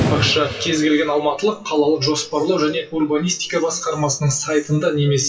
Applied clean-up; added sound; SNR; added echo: classical method WPE with log-MMSE.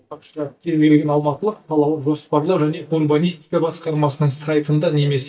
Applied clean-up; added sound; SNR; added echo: neural mask model DeepFilterNet 3.